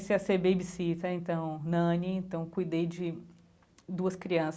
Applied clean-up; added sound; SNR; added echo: none; none; none; none.